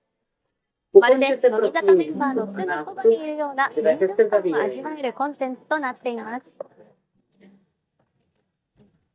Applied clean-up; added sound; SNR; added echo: neural mask model DeepFilterNet 3.